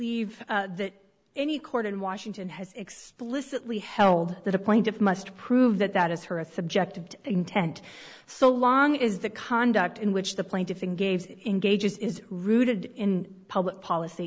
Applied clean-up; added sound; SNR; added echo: none; none; none; none.